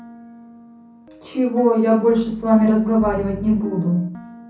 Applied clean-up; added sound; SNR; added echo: none; Piano; 18 dB; reverberation time 0.6 s.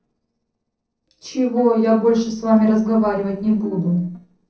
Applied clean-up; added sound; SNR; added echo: neural separator model SepFormer DNS4.